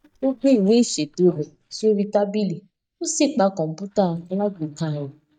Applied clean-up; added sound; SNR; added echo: neural mask model DeepFilterNet 3.